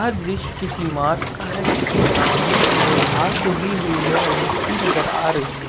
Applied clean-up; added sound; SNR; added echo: none; Waves, surf; -3 dB; none.